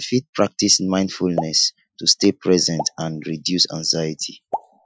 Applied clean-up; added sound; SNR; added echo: classical method Wiener filter.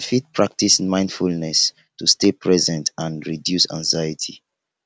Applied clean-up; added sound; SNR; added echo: none; none; none; none.